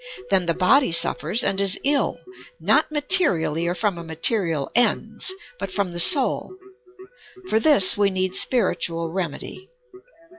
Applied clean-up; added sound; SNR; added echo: classical method log-MMSE.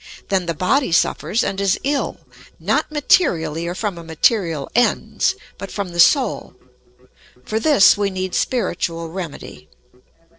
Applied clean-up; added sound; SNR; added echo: neural separator model SepFormer DNS4.